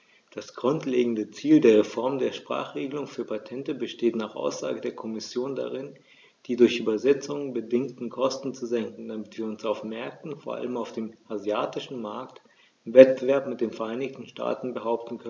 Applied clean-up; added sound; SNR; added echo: none; none; none; none.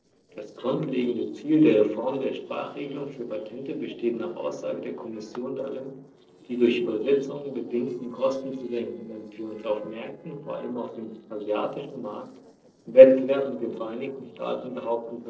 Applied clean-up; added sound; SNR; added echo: neural separator model SepFormer DNS4.